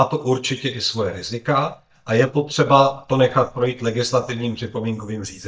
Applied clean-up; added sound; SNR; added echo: neural mask model DeepFilterNet 3.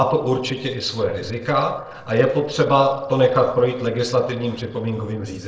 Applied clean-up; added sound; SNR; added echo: neural separator model SepFormer DNS4.